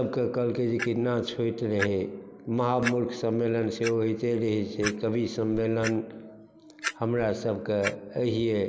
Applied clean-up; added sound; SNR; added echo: none; Clock; 13 dB; none.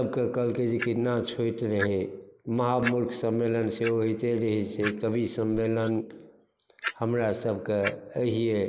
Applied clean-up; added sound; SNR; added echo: neural mask model Resemble Enhance denoiser.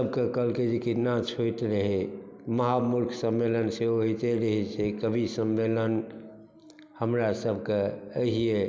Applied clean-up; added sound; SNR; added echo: none; none; none; none.